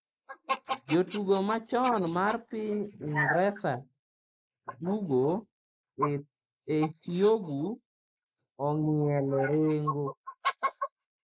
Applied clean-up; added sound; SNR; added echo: neural mask model Resemble Enhance denoiser.